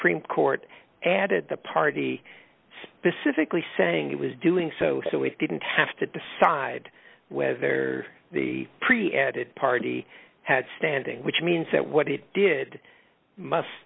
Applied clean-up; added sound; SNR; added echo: none; none; none; none.